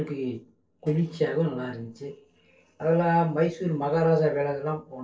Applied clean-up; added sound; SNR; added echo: neural separator model SepFormer DNS4.